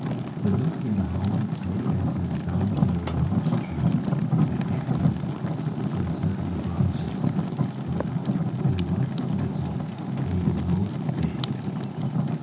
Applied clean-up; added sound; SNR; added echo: none; Fire; -5 dB; reverberation time 0.6 s.